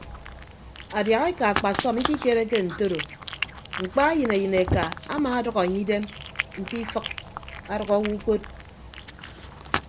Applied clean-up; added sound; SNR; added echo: none; Cat; 7 dB; none.